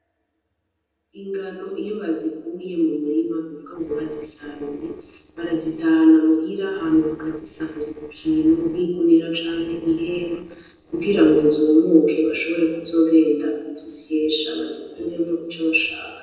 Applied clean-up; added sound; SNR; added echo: neural separator model SepFormer DNS4.